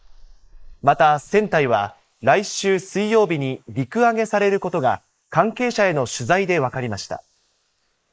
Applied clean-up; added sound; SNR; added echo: neural mask model Resemble Enhance denoiser.